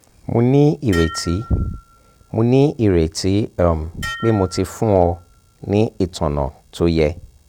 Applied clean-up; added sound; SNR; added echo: none; Dishes, pots, and pans; 18 dB; none.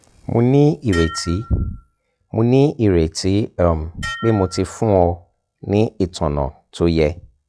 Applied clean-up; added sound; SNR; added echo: classical method log-MMSE.